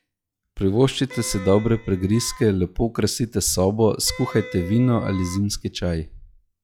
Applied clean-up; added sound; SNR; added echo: classical method log-MMSE.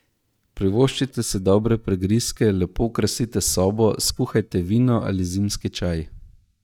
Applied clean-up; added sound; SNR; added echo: neural mask model DeepFilterNet 3.